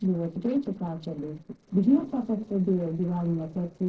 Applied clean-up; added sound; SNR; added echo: neural separator model SepFormer DNS4.